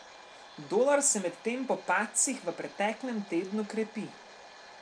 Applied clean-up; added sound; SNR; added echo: none; Domestic sounds, home sounds; 19 dB; none.